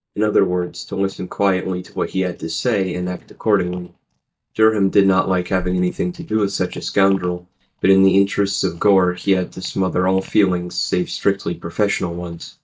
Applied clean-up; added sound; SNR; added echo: neural mask model DeepFilterNet 3.